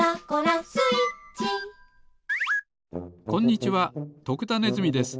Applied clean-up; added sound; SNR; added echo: none; none; none; none.